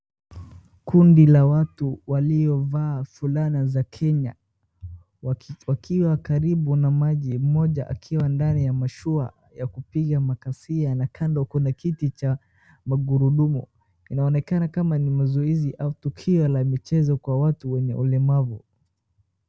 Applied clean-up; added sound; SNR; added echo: none; none; none; none.